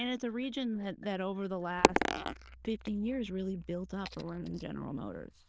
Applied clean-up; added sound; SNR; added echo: neural diffusion model UNIVERSE++.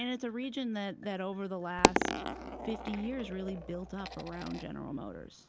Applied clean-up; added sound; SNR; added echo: none; Coin (dropping); -3 dB; none.